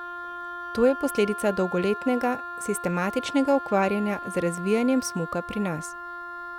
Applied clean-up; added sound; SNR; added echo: none; Wind instrument, woodwind instrument; 10 dB; none.